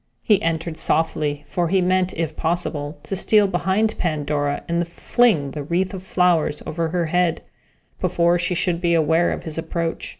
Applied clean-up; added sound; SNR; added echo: none; none; none; none.